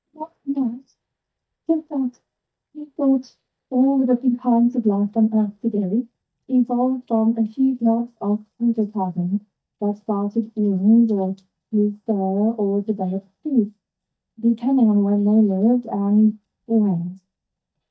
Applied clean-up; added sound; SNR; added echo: neural mask model DeepFilterNet 3.